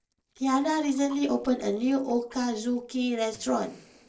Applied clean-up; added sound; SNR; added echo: neural separator model SepFormer DNS4.